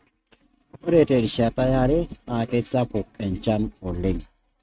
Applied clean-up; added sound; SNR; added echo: neural mask model RNNoise.